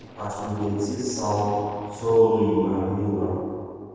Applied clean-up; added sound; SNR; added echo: neural separator model SepFormer DNS4.